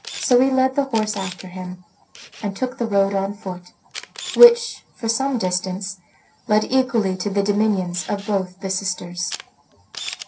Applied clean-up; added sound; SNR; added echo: none; Camera; 18 dB; reverberation time 0.3 s.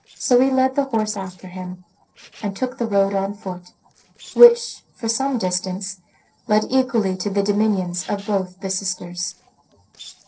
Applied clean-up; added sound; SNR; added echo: neural separator model SepFormer DNS4.